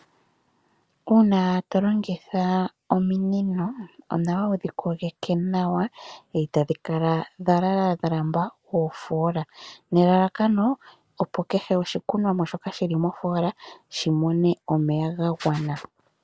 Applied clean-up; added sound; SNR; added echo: none; none; none; none.